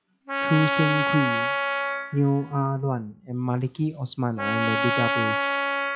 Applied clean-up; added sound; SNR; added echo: classical method log-MMSE.